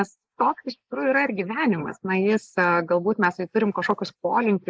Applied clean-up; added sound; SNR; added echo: neural mask model Resemble Enhance denoiser.